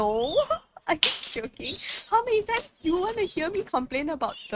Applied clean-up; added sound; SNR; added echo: neural mask model RNNoise.